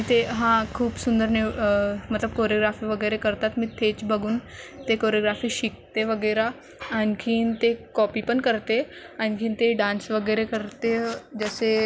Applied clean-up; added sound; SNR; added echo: none; none; none; none.